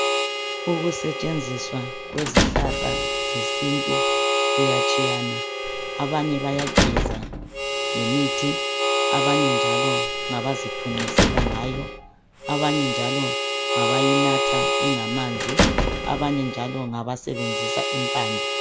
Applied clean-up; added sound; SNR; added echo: none; Harmonica + Squeak / Slam / Human group actions; -4 dB; none.